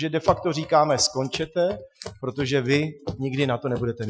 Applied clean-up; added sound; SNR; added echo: classical method Wiener filter.